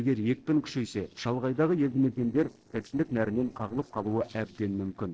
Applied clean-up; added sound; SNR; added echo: neural separator model SepFormer DNS4.